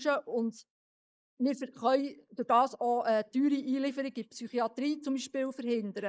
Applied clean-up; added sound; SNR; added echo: neural mask model Resemble Enhance denoiser.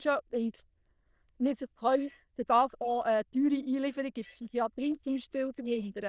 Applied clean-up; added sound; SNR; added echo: neural diffusion model UNIVERSE++.